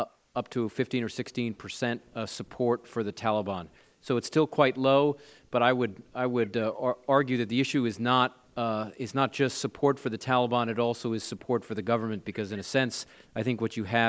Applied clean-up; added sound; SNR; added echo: neural mask model Resemble Enhance denoiser.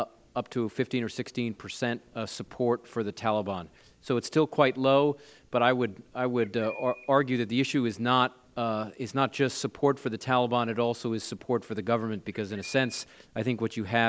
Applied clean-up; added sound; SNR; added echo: none; Bird; 19 dB; none.